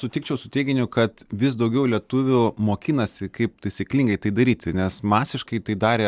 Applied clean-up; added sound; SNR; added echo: none; none; none; none.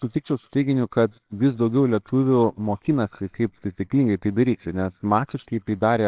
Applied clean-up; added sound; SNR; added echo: neural separator model SepFormer WHAMR!.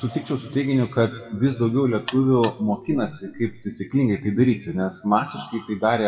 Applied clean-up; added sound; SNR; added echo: classical method WPE with log-MMSE.